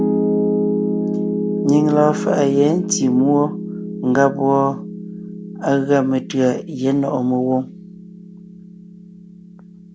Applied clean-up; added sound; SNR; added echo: none; Piano; 4 dB; none.